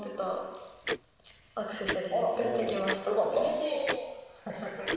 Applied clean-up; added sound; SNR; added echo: none; Tick-tock; 8 dB; reverberation time 1.3 s.